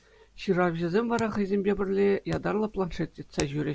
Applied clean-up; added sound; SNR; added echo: none; Hands; 19 dB; none.